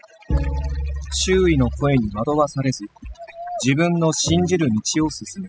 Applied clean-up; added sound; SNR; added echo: classical method spectral subtraction.